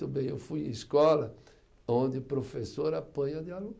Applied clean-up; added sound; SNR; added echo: none; none; none; none.